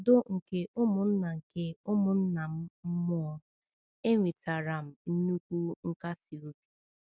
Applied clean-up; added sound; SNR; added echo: none; none; none; none.